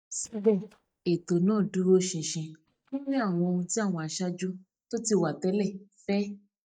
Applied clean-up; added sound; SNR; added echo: neural mask model DeepFilterNet 3.